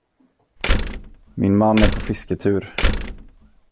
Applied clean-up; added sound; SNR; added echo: none; Slam; 0 dB; none.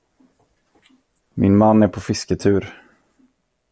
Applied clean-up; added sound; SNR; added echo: none; none; none; none.